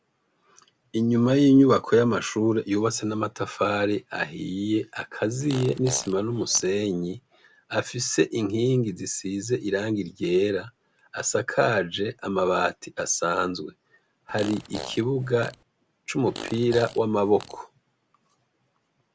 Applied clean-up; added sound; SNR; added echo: none; Fart; 14 dB; none.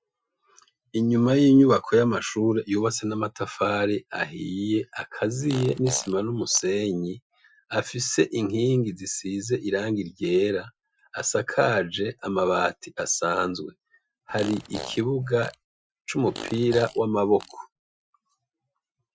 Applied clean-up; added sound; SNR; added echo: classical method Wiener filter.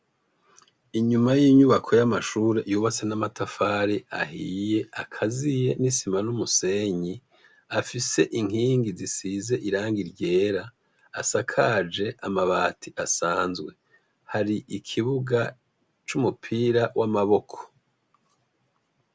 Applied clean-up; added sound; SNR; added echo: none; none; none; none.